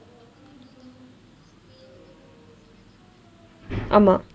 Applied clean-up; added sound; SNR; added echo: none; none; none; none.